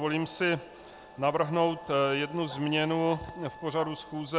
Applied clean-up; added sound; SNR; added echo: none; Wind instrument, woodwind instrument + Bark; 18 dB; none.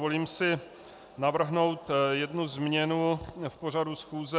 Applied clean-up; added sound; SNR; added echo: none; none; none; none.